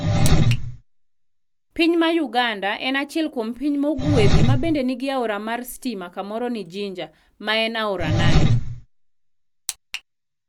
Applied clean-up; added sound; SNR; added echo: none; Engine; -2 dB; none.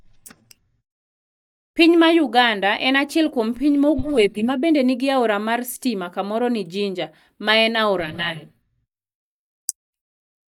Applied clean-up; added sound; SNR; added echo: neural mask model DeepFilterNet 3.